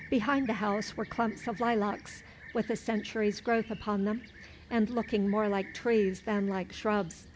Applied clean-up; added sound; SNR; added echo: none; Fixed-wing aircraft, airplane; 18 dB; none.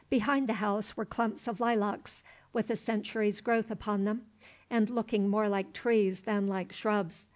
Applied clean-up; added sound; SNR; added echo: none; none; none; none.